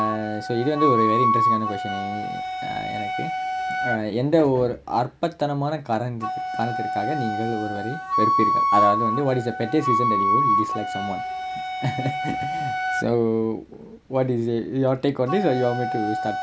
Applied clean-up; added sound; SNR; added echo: none; Wind instrument, woodwind instrument; 1 dB; none.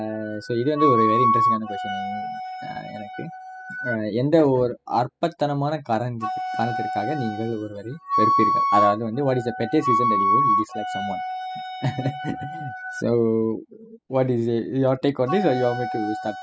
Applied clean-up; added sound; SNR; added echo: classical method spectral subtraction.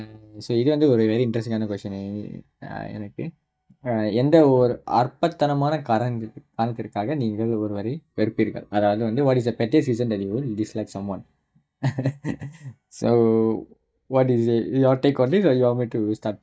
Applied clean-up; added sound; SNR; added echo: neural mask model DeepFilterNet 3.